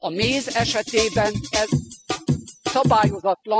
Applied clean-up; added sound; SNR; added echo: classical method spectral subtraction.